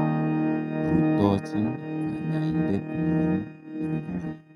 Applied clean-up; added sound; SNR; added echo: neural mask model RNNoise.